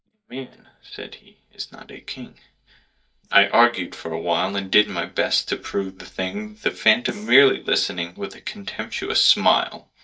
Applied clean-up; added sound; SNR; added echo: neural mask model DeepFilterNet 3.